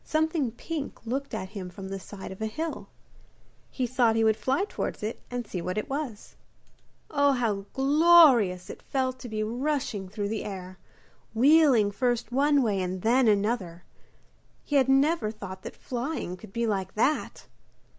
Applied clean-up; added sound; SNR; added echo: none; none; none; none.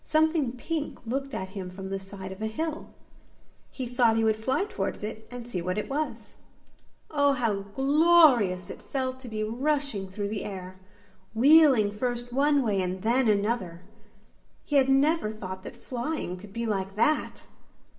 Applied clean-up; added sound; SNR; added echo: none; none; none; reverberation time 0.8 s.